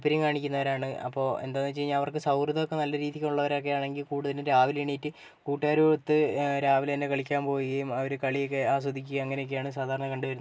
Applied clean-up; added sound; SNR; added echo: none; none; none; none.